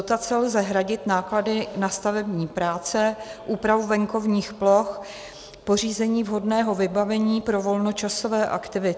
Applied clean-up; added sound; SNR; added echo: none; none; none; none.